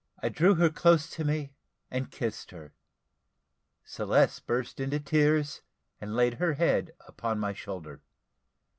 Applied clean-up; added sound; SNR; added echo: none; none; none; none.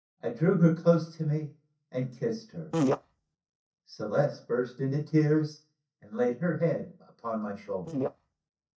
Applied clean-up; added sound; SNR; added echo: neural mask model DeepFilterNet 3.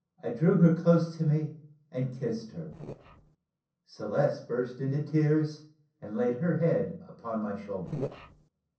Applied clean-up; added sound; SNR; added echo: neural separator model SepFormer DNS4.